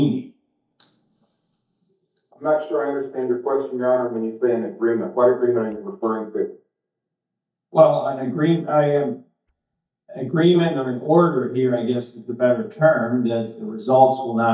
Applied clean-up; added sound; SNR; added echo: neural mask model DeepFilterNet 3.